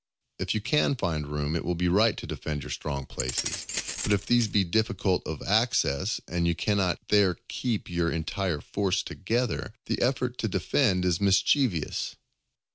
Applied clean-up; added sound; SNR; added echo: none; Keys jangling; 7 dB; none.